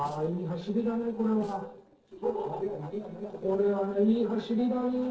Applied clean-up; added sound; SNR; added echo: neural separator model SepFormer DNS4.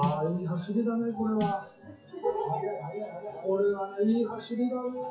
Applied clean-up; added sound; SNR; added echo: classical method WPE with log-MMSE.